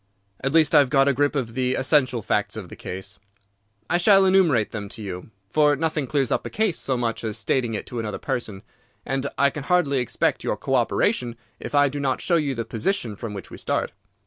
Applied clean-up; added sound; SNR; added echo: none; none; none; none.